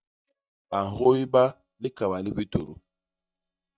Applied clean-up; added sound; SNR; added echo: neural mask model DeepFilterNet 3.